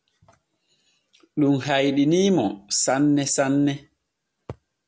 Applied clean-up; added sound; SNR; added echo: none; none; none; none.